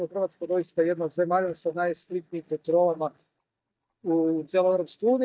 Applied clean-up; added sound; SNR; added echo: neural mask model DeepFilterNet 3.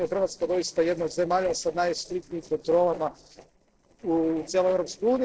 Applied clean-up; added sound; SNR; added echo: neural separator model SepFormer DNS4.